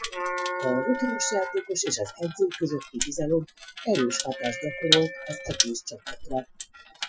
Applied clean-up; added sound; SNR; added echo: classical method Wiener filter.